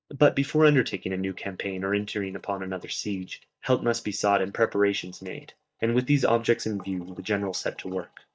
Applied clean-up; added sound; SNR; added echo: neural mask model DeepFilterNet 3.